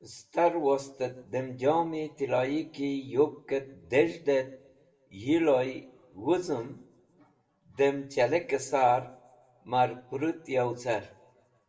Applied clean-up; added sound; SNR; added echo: none; none; none; reverberation time 0.7 s.